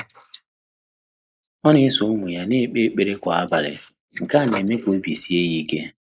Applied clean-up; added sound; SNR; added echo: neural mask model Resemble Enhance denoiser.